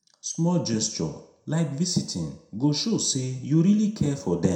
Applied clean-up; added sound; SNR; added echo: none; none; none; reverberation time 0.5 s.